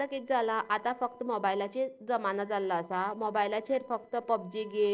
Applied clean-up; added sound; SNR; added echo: neural separator model SepFormer DNS4.